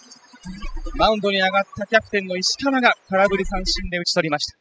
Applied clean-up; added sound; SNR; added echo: classical method spectral subtraction.